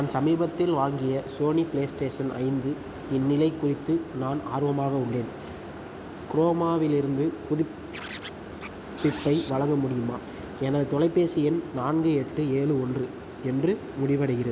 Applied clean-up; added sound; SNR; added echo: none; Scratching (performance technique); 17 dB; none.